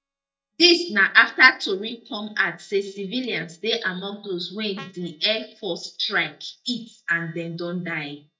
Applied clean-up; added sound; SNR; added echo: neural mask model DeepFilterNet 3.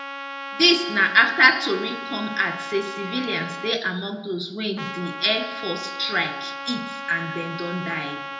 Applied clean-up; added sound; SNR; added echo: none; Trumpet; 10 dB; reverberation time 0.8 s.